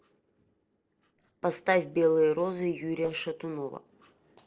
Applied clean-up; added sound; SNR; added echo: neural separator model SepFormer DNS4.